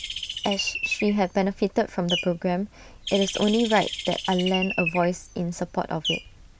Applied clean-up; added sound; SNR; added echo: none; Bird; 8 dB; none.